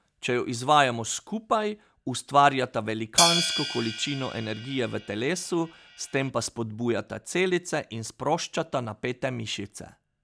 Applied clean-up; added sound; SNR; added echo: none; Hi-hat; 2 dB; none.